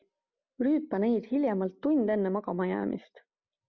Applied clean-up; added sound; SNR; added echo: none; none; none; none.